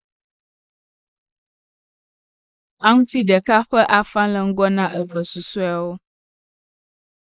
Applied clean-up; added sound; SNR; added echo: neural mask model Resemble Enhance denoiser.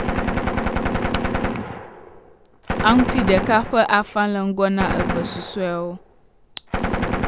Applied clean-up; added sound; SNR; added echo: none; Gunshot, gunfire; 2 dB; none.